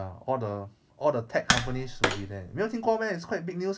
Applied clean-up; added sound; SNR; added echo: none; Tap; 1 dB; none.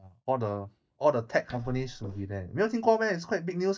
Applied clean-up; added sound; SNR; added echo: neural mask model DeepFilterNet 3.